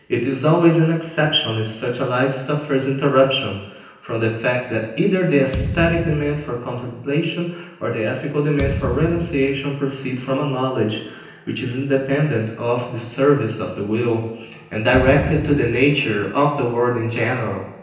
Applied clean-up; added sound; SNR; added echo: none; Thump, thud; 7 dB; reverberation time 0.9 s.